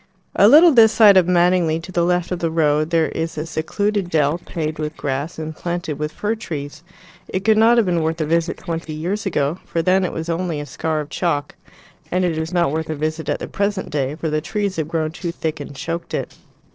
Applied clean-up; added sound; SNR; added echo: neural separator model SepFormer DNS4.